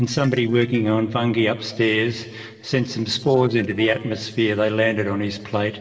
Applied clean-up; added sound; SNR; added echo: neural separator model SepFormer DNS4.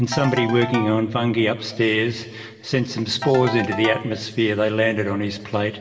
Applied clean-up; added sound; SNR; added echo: none; Ringtone / Keyboard (musical); 11 dB; reverberation time 2.0 s.